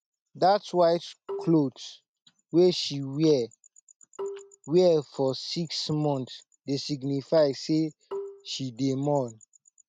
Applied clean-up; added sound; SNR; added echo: neural mask model RNNoise.